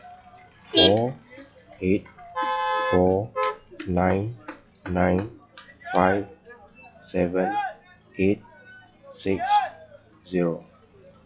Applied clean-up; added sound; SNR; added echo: classical method log-MMSE.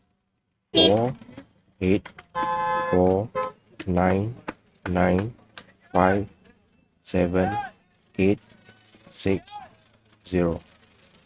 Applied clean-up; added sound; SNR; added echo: neural mask model RNNoise.